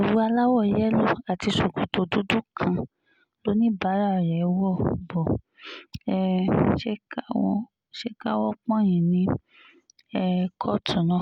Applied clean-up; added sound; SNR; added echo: none; none; none; none.